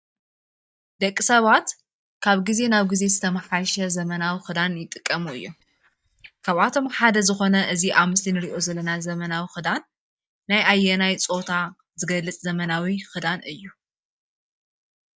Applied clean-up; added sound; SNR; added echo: neural mask model DeepFilterNet 3.